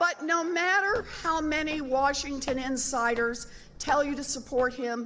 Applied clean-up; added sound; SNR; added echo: none; Walk, footsteps; 15 dB; none.